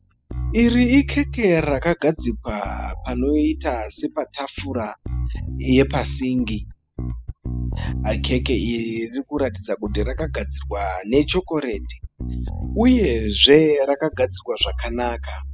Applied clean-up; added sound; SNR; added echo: classical method spectral subtraction.